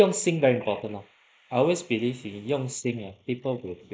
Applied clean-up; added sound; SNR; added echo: neural mask model Resemble Enhance denoiser.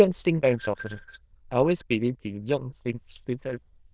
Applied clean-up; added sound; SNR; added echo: neural diffusion model UNIVERSE++.